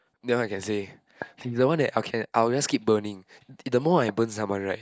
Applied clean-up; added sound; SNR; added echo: neural mask model DeepFilterNet 3.